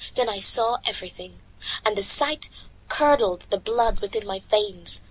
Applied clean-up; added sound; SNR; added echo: none; none; none; none.